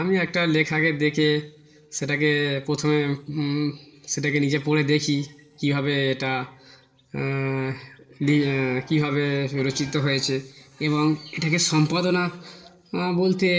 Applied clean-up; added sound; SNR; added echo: neural separator model SepFormer DNS4.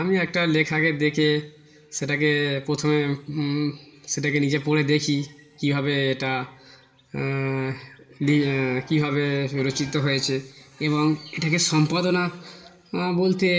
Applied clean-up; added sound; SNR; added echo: none; Bell; 19 dB; reverberation time 1.1 s.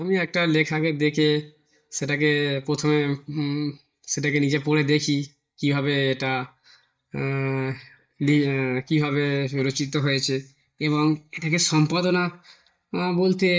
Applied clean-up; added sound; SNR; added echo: neural mask model DeepFilterNet 3.